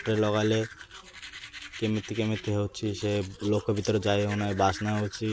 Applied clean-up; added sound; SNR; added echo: none; Domestic sounds, home sounds; 16 dB; none.